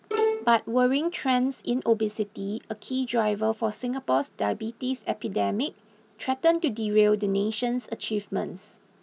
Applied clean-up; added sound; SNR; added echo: none; Bowed string instrument; 2 dB; none.